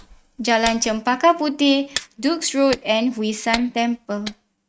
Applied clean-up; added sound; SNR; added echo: neural mask model RNNoise.